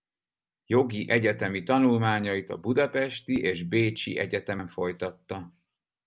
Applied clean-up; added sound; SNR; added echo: none; none; none; none.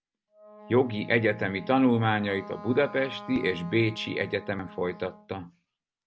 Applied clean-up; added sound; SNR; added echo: none; Wind instrument, woodwind instrument; 17 dB; none.